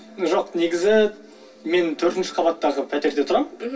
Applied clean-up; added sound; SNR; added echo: none; none; none; reverberation time 0.2 s.